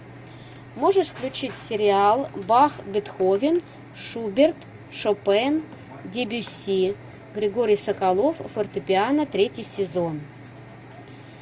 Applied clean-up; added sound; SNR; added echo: none; none; none; none.